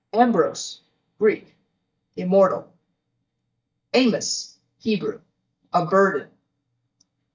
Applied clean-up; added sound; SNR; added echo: neural mask model DeepFilterNet 3.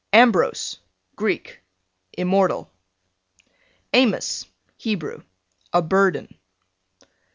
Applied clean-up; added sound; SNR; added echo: none; none; none; none.